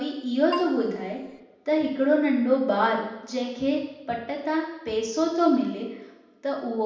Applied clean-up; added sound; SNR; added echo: none; Keyboard (musical); 12 dB; reverberation time 0.9 s.